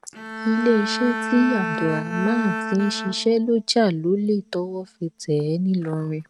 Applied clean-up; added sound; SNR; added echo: neural mask model RNNoise.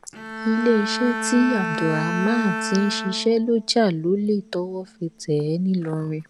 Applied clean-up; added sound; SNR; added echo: none; Bowed string instrument; 8 dB; none.